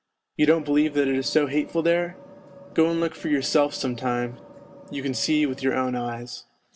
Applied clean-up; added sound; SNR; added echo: none; Vehicle; 20 dB; none.